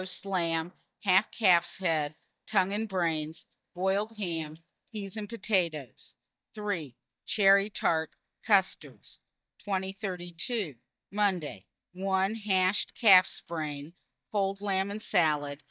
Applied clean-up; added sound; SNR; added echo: neural mask model DeepFilterNet 3.